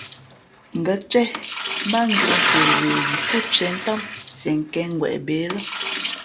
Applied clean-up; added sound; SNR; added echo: none; Liquid; 0 dB; none.